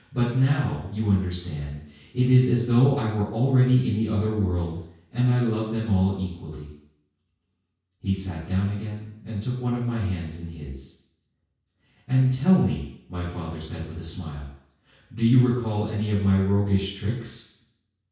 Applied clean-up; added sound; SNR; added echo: none; none; none; reverberation time 0.6 s.